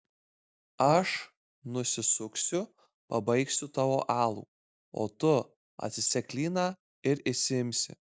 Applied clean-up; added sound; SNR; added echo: none; none; none; none.